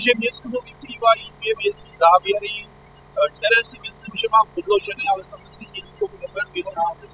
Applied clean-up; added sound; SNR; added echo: classical method spectral subtraction.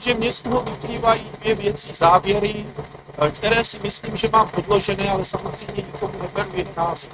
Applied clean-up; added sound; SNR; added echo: neural mask model RNNoise.